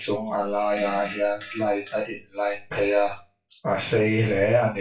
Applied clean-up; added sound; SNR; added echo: classical method WPE with log-MMSE.